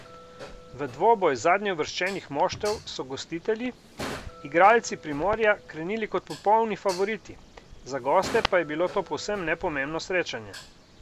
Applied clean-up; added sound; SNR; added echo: none; Cupboard open or close + Dishes, pots, and pans; 17 dB; none.